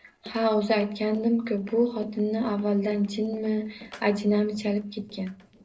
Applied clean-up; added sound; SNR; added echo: neural separator model SepFormer DNS4.